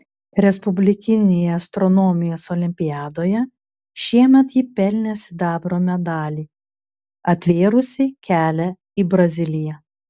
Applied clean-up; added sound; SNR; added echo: none; none; none; none.